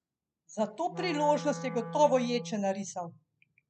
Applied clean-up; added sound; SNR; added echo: none; Wind instrument, woodwind instrument; 11 dB; none.